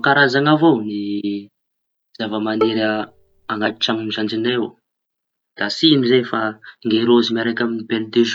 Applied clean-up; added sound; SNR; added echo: none; Bowed string instrument; 9 dB; none.